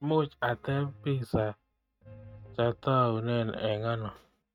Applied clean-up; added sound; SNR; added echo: neural mask model RNNoise.